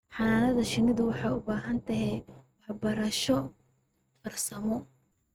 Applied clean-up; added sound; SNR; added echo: neural mask model RNNoise.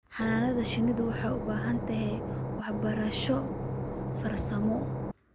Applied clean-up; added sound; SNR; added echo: none; Engine / Boat, Water vehicle; 2 dB; none.